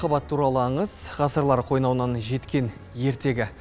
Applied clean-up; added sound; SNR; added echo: none; none; none; none.